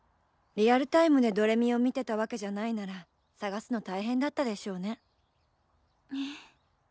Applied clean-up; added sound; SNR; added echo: none; none; none; none.